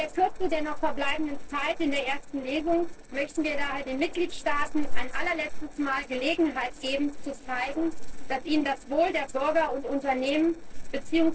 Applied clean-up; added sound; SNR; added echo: neural separator model SepFormer DNS4.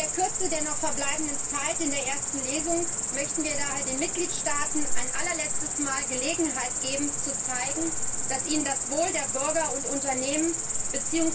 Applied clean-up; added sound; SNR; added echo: none; Cricket; -4 dB; reverberation time 0.2 s.